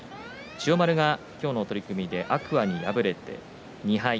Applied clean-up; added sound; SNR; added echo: none; Alarm; 19 dB; none.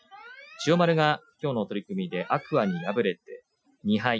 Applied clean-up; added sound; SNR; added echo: classical method Wiener filter.